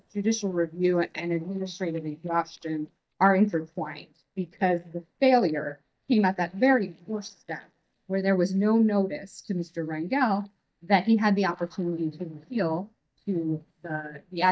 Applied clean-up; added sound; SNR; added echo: neural mask model DeepFilterNet 3.